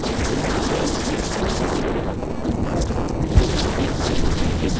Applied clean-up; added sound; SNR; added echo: neural separator model SepFormer DNS4.